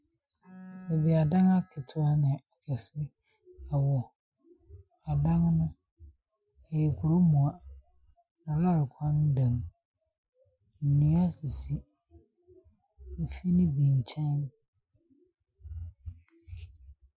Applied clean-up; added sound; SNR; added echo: classical method Wiener filter.